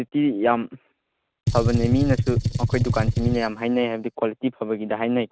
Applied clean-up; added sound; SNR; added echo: neural mask model RNNoise.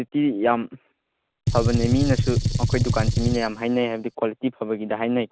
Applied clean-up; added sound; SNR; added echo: none; Gunshot, gunfire; -1 dB; none.